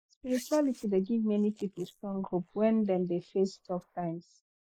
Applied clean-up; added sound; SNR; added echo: neural mask model Resemble Enhance denoiser.